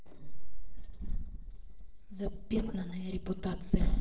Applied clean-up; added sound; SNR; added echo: neural separator model SepFormer DNS4.